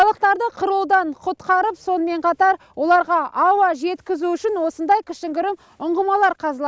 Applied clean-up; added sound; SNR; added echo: none; none; none; none.